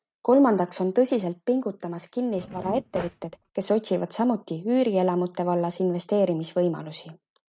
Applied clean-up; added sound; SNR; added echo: neural mask model RNNoise.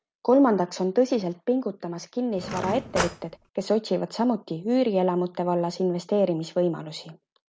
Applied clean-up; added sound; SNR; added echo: none; Cutlery, silverware / Drawer open or close; 7 dB; none.